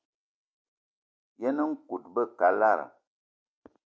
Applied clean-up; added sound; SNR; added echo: none; none; none; none.